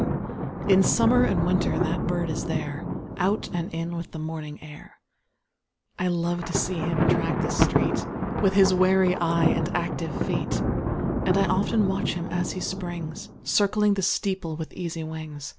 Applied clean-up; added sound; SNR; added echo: none; Thunder; 2 dB; none.